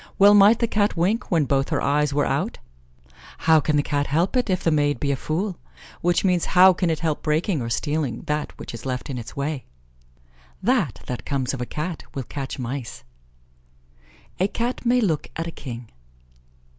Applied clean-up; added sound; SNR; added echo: none; none; none; none.